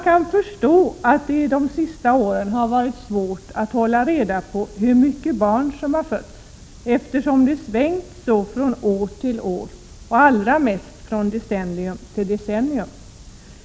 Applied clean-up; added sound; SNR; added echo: none; none; none; none.